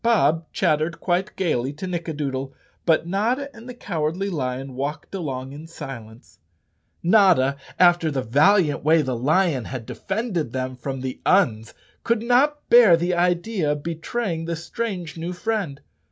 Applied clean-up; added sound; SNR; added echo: none; none; none; none.